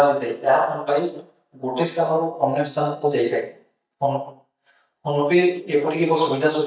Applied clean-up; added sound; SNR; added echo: neural mask model DeepFilterNet 3.